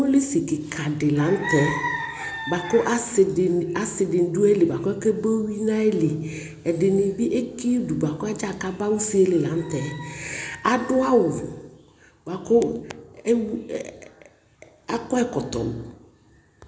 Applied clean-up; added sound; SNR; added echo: none; none; none; none.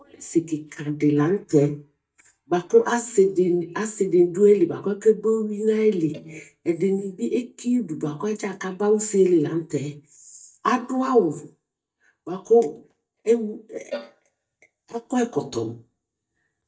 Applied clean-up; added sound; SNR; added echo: neural mask model DeepFilterNet 3.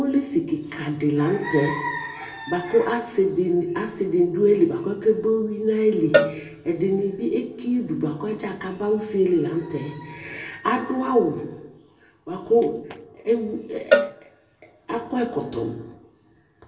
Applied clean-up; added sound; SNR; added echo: none; Cowbell; 4 dB; reverberation time 0.2 s.